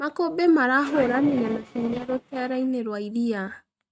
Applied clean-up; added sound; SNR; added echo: neural mask model RNNoise.